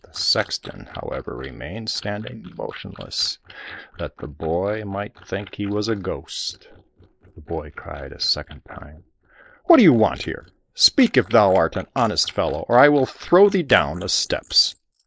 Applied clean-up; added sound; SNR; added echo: neural mask model Resemble Enhance denoiser.